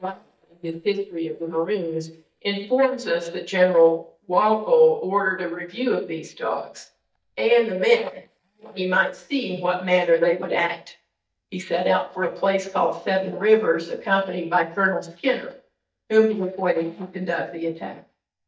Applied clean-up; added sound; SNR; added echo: neural mask model DeepFilterNet 3.